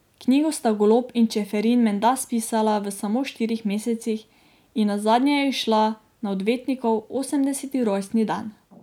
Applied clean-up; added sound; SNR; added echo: none; none; none; none.